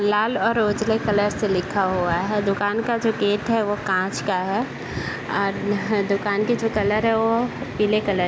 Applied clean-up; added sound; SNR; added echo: none; none; none; none.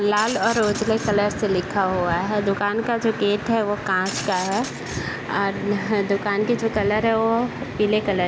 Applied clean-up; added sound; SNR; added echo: none; Glass; 15 dB; none.